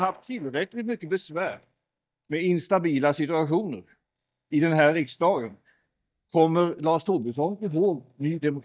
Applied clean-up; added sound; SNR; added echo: neural mask model DeepFilterNet 3.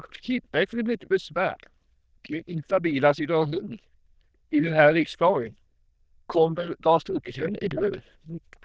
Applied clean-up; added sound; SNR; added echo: neural diffusion model UNIVERSE++.